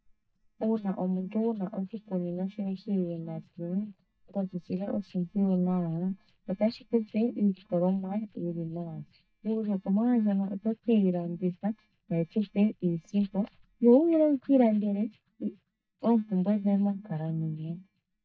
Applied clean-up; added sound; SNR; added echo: neural mask model DeepFilterNet 3.